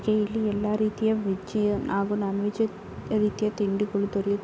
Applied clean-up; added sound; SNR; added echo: none; none; none; none.